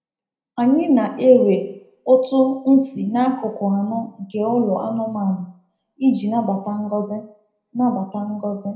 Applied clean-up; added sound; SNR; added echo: none; none; none; reverberation time 0.5 s.